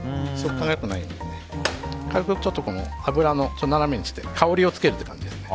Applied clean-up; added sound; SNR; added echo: none; none; none; none.